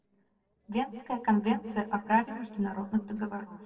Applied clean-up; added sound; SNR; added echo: neural separator model SepFormer DNS4.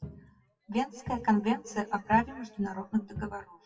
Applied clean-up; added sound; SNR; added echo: classical method WPE with log-MMSE.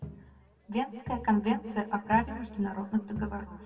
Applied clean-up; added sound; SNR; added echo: none; Crowd; 13 dB; reverberation time 1.4 s.